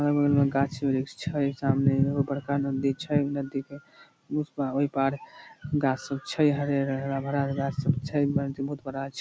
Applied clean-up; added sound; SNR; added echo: none; none; none; none.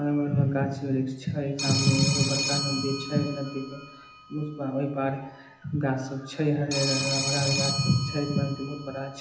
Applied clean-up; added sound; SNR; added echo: none; Telephone; 6 dB; reverberation time 0.8 s.